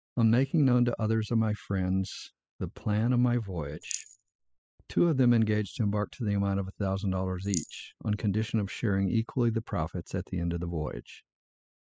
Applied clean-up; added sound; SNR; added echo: classical method spectral subtraction.